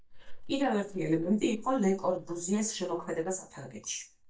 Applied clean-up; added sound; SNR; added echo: neural mask model DeepFilterNet 3.